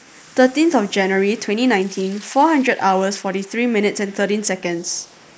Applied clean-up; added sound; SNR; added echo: neural mask model Resemble Enhance denoiser.